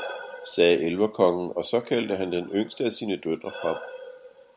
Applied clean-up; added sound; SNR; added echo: none; Breathing; 16 dB; none.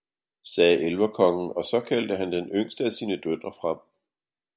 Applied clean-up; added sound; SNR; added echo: none; none; none; none.